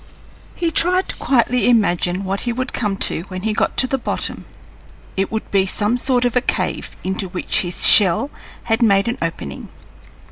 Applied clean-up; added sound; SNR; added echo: none; none; none; none.